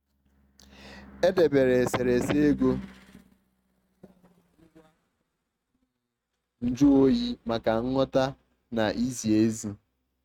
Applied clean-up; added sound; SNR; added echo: neural mask model RNNoise.